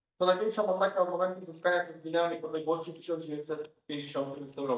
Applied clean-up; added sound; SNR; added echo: neural mask model DeepFilterNet 3.